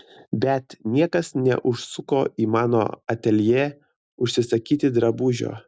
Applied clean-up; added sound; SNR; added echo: none; none; none; none.